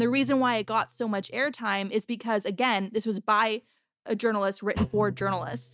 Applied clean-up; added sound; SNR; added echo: neural mask model RNNoise.